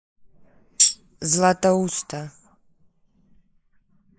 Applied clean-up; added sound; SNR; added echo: neural mask model Resemble Enhance denoiser.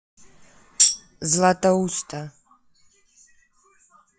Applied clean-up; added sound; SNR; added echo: classical method log-MMSE.